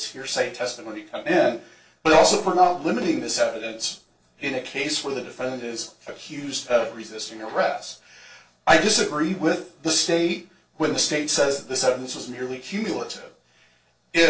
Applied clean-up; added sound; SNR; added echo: neural separator model SepFormer DNS4.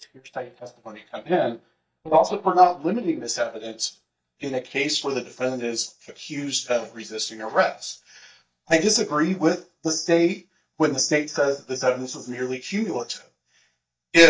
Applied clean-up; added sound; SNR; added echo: neural mask model DeepFilterNet 3.